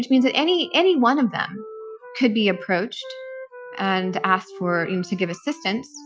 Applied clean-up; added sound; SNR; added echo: classical method Wiener filter.